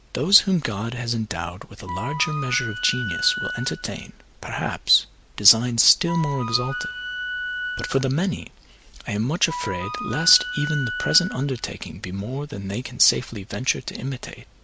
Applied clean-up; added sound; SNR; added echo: none; Wind instrument, woodwind instrument; 6 dB; none.